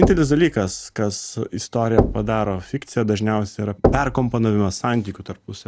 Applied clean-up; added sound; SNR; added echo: none; Knock; 5 dB; none.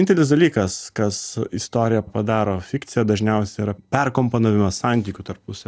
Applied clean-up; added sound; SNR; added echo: none; none; none; none.